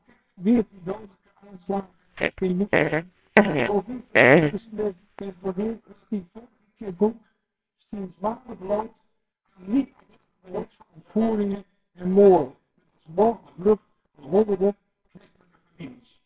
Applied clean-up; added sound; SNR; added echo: neural separator model SepFormer WHAMR!.